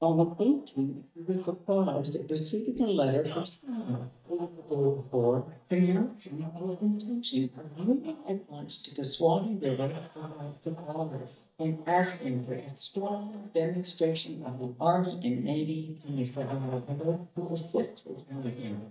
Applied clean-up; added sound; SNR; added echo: neural mask model DeepFilterNet 3.